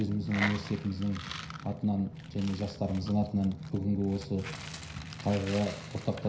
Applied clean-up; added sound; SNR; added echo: none; Coin (dropping); 12 dB; reverberation time 0.5 s.